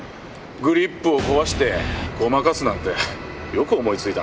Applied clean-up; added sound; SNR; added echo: none; none; none; none.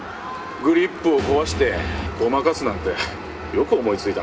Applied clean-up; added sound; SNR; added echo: none; Crowd; 15 dB; reverberation time 0.3 s.